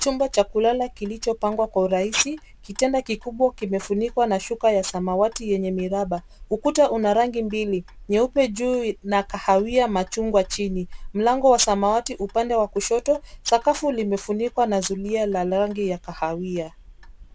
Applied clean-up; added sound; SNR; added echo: none; Clock; 19 dB; none.